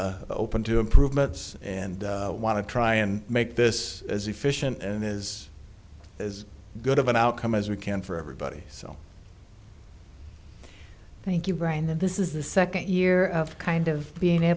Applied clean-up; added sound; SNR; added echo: none; none; none; none.